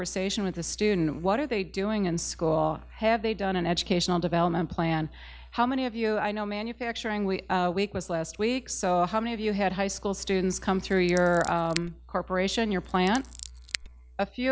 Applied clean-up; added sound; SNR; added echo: none; Scissors; 14 dB; none.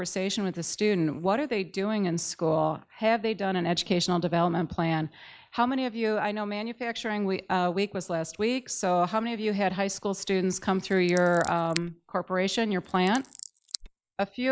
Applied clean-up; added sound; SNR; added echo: neural mask model Resemble Enhance denoiser.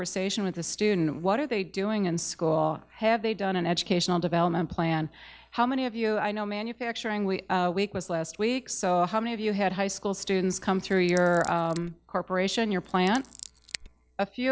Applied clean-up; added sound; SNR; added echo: neural separator model SepFormer DNS4.